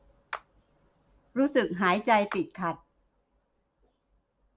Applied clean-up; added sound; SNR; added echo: none; Clapping; 16 dB; none.